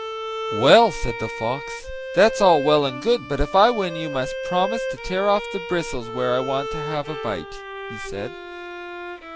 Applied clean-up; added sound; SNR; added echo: none; Bowed string instrument; 8 dB; none.